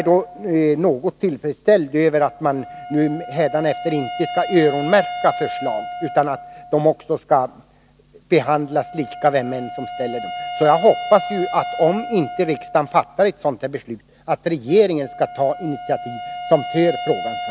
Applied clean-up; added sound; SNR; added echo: none; Wind instrument, woodwind instrument; 11 dB; none.